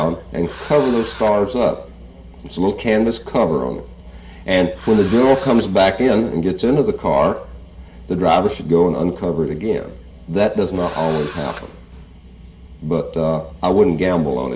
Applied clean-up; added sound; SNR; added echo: none; Engine / Drill; 18 dB; reverberation time 0.7 s.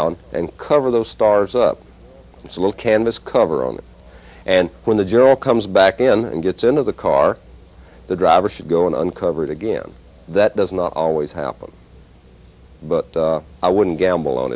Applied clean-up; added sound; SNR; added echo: none; none; none; none.